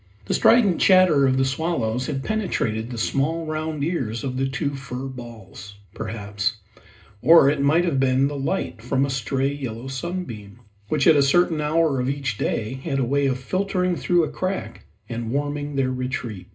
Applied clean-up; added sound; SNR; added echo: none; none; none; reverberation time 0.2 s.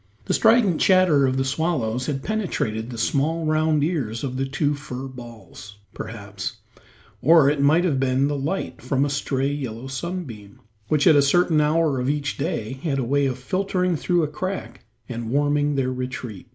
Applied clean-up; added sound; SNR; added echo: none; none; none; none.